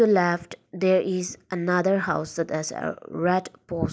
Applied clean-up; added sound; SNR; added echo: none; none; none; none.